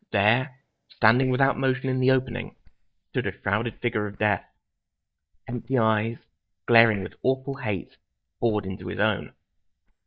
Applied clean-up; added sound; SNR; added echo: neural mask model DeepFilterNet 3.